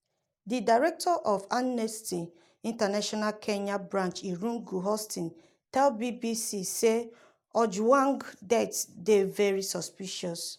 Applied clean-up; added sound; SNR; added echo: none; none; none; none.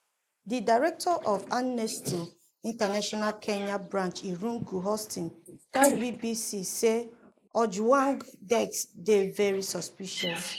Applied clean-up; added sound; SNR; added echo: neural mask model Resemble Enhance denoiser.